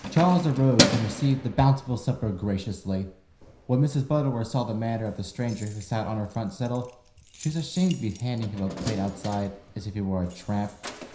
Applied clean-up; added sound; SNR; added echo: none; Keys jangling; 8 dB; reverberation time 0.5 s.